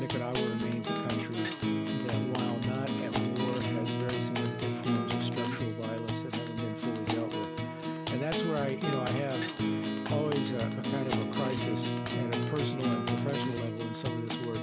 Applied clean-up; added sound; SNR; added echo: none; Acoustic guitar; -3 dB; none.